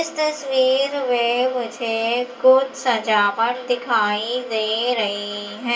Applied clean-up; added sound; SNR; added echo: none; none; none; reverberation time 0.2 s.